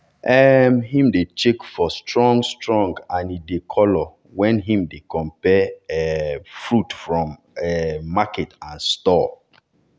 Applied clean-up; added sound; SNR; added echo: none; none; none; none.